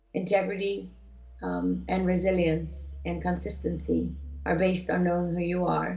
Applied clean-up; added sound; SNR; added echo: none; Engine; 14 dB; reverberation time 0.3 s.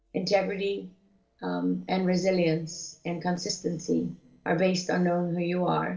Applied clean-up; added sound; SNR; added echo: neural separator model SepFormer DNS4.